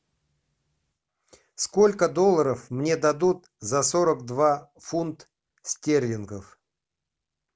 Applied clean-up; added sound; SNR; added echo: none; none; none; none.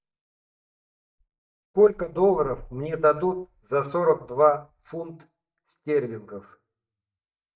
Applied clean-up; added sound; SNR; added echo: neural mask model DeepFilterNet 3.